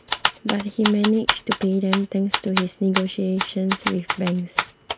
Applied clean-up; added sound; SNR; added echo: none; Typewriter; 4 dB; none.